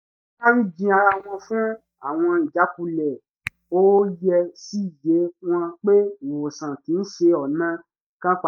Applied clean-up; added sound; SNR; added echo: neural mask model DeepFilterNet 3.